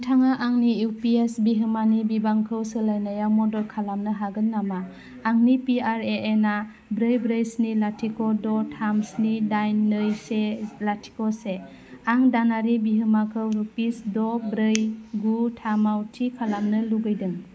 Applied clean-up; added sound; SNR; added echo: none; none; none; none.